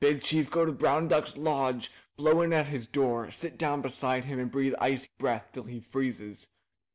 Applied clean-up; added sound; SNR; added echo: none; none; none; none.